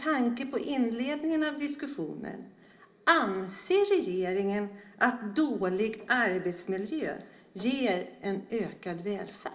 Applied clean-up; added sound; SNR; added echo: none; none; none; reverberation time 0.5 s.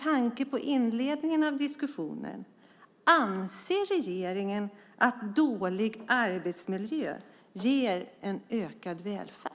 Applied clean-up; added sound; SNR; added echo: none; none; none; none.